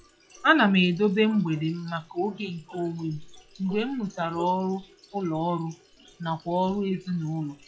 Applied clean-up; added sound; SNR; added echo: classical method log-MMSE.